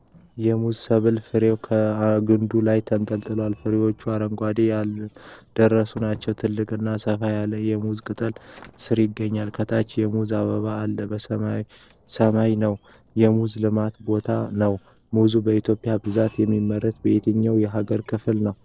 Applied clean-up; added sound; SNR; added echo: neural separator model SepFormer DNS4.